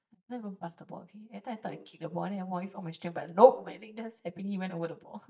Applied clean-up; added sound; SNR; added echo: neural mask model DeepFilterNet 3.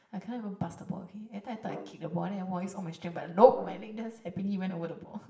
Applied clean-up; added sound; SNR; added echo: none; Brass instrument; 18 dB; reverberation time 0.6 s.